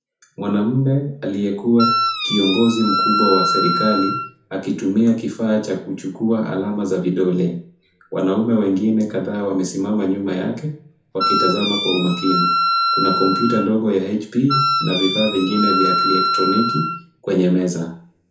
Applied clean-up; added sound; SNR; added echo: none; Wind instrument, woodwind instrument; 0 dB; reverberation time 0.6 s.